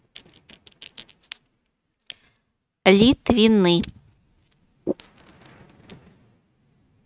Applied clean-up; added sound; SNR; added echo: neural mask model RNNoise.